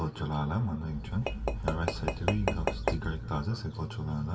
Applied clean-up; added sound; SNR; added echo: none; Tap / Glass; 1 dB; reverberation time 1.9 s.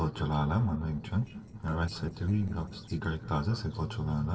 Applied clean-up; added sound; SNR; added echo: neural separator model SepFormer DNS4.